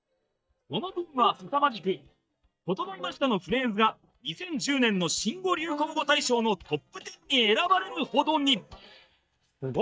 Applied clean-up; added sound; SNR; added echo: neural mask model DeepFilterNet 3.